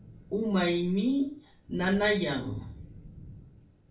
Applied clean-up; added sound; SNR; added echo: none; Thunder / Rain; 18 dB; reverberation time 0.3 s.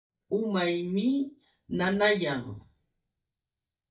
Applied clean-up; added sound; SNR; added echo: neural mask model DeepFilterNet 3.